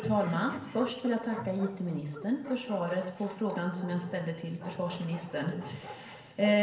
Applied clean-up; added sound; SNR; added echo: none; Bark; 15 dB; reverberation time 0.7 s.